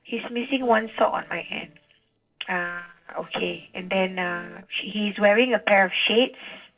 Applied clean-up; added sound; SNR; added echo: neural separator model SepFormer DNS4.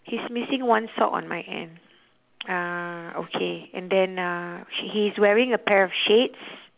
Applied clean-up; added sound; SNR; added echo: none; none; none; none.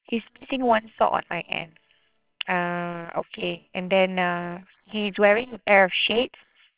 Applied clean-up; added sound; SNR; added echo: neural separator model SepFormer WHAMR!.